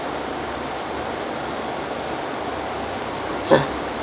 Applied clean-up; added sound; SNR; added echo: none; none; none; none.